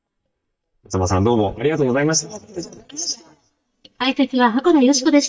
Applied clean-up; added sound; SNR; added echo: neural mask model DeepFilterNet 3.